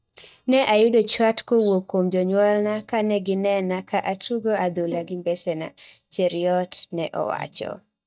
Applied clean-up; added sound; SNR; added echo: neural mask model DeepFilterNet 3.